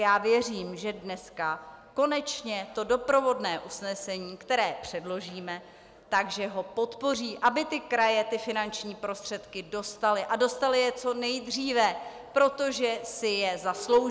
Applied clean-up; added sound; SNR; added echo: none; none; none; none.